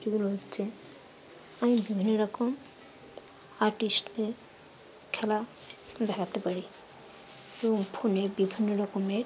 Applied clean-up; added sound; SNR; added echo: none; none; none; none.